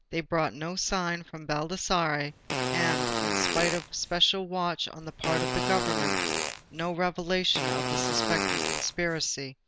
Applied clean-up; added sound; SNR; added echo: none; Fart; 0 dB; none.